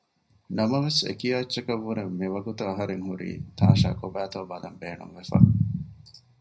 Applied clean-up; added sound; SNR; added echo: none; none; none; reverberation time 0.4 s.